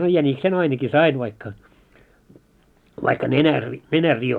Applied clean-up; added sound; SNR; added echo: none; none; none; none.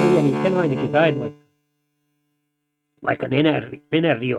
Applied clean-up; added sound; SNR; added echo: neural mask model RNNoise.